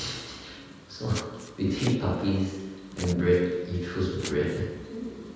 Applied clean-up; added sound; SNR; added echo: none; Domestic sounds, home sounds; 17 dB; reverberation time 1.2 s.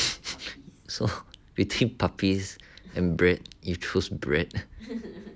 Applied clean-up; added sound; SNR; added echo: none; none; none; none.